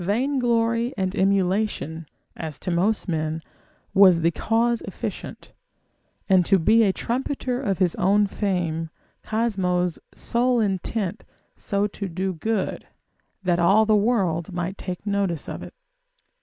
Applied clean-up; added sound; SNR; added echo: neural mask model Resemble Enhance denoiser.